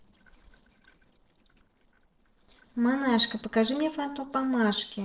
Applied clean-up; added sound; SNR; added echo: neural separator model SepFormer DNS4.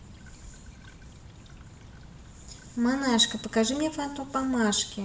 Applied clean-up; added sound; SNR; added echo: none; Stream / Trickle, dribble; 18 dB; reverberation time 0.5 s.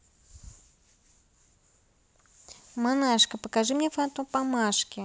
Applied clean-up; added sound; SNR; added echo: none; none; none; none.